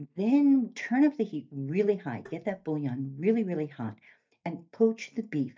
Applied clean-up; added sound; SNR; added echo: neural mask model DeepFilterNet 3.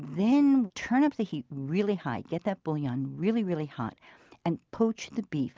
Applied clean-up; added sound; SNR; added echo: none; none; none; none.